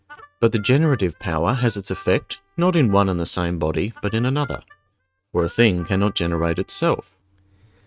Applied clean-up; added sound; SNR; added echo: neural mask model RNNoise.